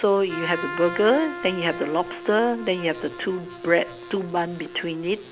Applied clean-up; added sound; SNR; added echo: none; Trumpet; 12 dB; none.